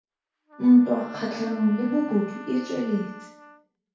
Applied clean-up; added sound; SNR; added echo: none; Trumpet; 20 dB; reverberation time 0.6 s.